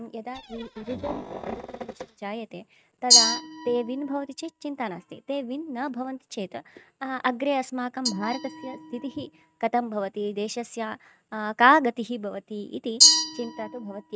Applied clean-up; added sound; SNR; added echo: neural mask model RNNoise.